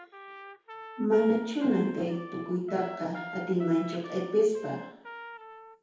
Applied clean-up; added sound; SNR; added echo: none; Trumpet; 14 dB; reverberation time 2.1 s.